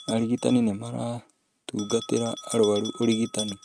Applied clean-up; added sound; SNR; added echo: neural mask model RNNoise.